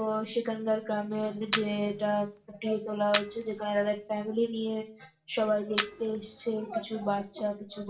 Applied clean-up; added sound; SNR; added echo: none; Camera; 9 dB; reverberation time 0.3 s.